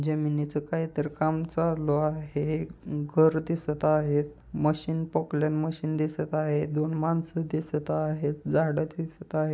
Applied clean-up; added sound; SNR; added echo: none; none; none; none.